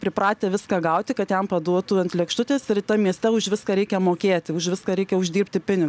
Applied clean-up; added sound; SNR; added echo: none; none; none; none.